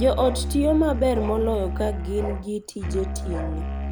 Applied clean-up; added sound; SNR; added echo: none; Musical instrument; 4 dB; none.